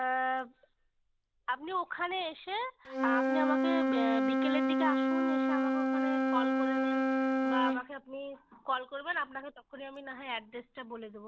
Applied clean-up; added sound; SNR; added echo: none; Wind instrument, woodwind instrument; -5 dB; none.